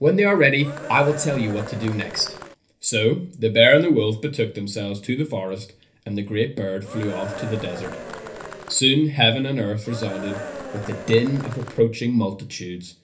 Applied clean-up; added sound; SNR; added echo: none; Cheering; 12 dB; reverberation time 0.3 s.